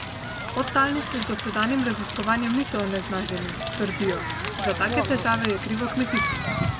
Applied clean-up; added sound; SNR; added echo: none; Crackle; 3 dB; none.